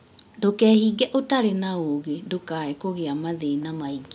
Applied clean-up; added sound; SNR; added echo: none; none; none; none.